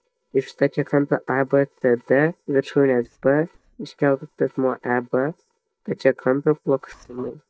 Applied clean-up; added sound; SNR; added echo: neural mask model DeepFilterNet 3.